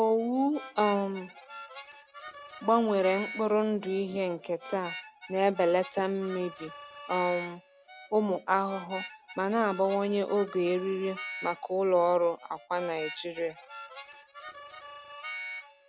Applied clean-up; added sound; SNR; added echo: none; Harmonica; 14 dB; none.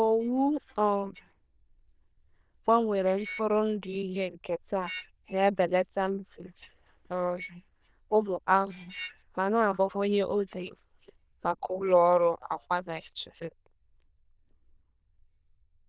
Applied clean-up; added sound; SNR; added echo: neural diffusion model UNIVERSE++.